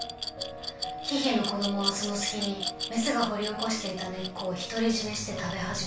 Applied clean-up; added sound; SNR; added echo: none; Glass; 7 dB; reverberation time 0.4 s.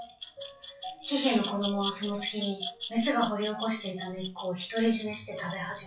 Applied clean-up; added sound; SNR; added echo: classical method WPE with log-MMSE.